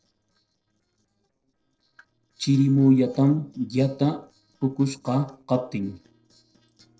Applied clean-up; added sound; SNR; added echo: neural separator model SepFormer DNS4.